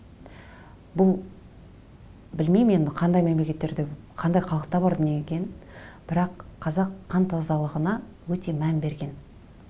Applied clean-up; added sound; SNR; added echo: none; none; none; none.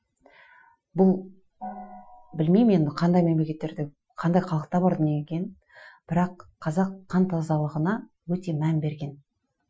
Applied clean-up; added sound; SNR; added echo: classical method Wiener filter.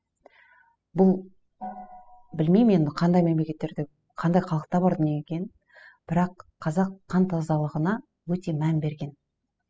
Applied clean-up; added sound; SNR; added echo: classical method spectral subtraction.